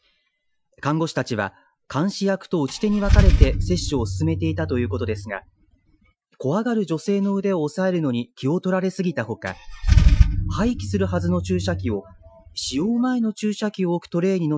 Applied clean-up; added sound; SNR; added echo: classical method Wiener filter.